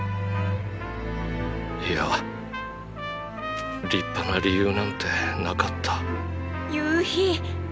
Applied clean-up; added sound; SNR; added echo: none; Trumpet; 12 dB; none.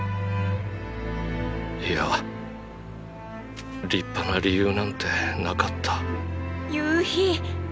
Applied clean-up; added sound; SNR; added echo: none; none; none; none.